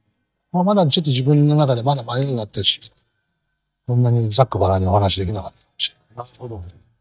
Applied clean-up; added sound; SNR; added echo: neural mask model DeepFilterNet 3.